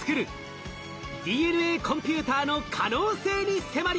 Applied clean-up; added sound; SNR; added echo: none; none; none; none.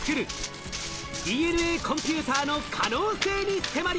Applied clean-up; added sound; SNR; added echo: none; Run; 8 dB; none.